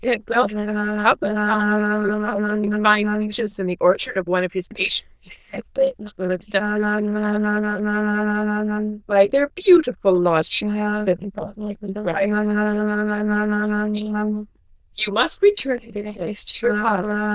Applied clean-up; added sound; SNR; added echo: neural diffusion model UNIVERSE++.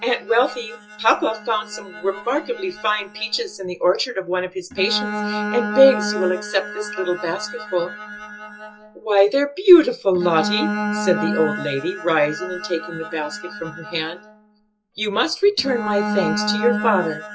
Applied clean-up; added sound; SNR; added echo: classical method log-MMSE.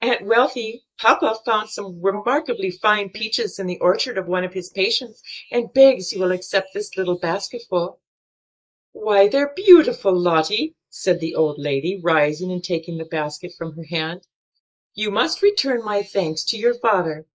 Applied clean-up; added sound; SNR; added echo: neural mask model Resemble Enhance denoiser.